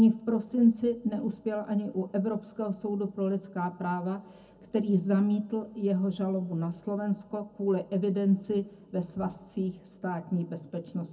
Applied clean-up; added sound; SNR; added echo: none; none; none; reverberation time 0.4 s.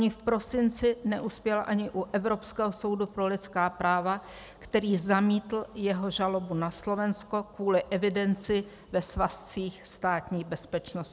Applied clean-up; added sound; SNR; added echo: none; none; none; none.